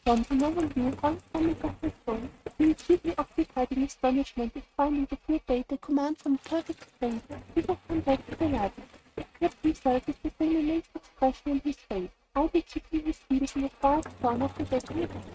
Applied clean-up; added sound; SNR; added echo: neural mask model RNNoise.